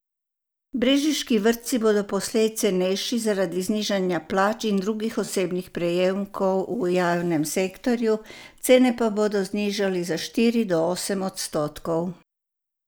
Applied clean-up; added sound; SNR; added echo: none; none; none; none.